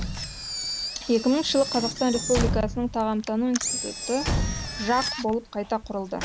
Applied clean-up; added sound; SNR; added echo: none; Engine + Slam / Truck / Car; 4 dB; none.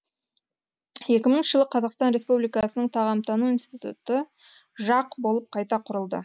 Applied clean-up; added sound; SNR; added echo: none; none; none; none.